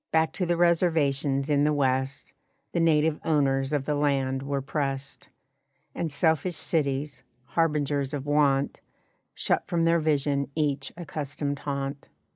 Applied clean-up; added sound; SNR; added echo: none; none; none; none.